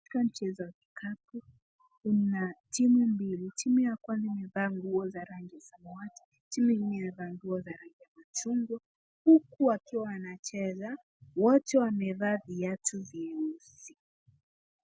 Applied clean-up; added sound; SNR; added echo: none; none; none; none.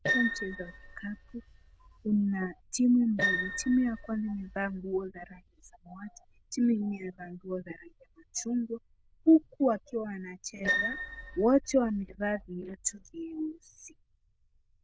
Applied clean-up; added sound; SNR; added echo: neural diffusion model UNIVERSE++.